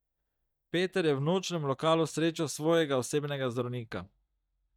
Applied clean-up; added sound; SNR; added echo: neural mask model DeepFilterNet 3.